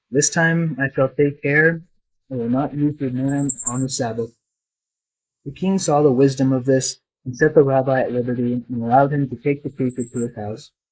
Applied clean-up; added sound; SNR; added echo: neural mask model Resemble Enhance denoiser.